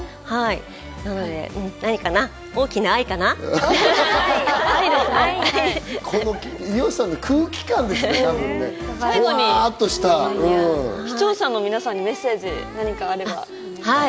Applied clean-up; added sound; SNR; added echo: none; none; none; none.